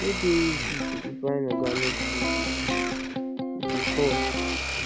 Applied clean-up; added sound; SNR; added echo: none; Electric guitar + Domestic sounds, home sounds; -2 dB; none.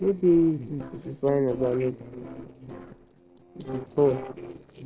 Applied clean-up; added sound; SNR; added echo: neural separator model SepFormer DNS4.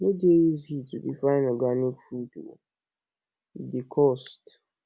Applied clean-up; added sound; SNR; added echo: none; none; none; none.